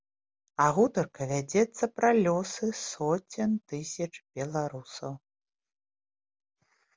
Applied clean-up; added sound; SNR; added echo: none; none; none; none.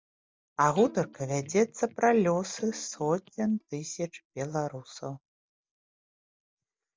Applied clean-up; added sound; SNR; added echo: neural mask model DeepFilterNet 3.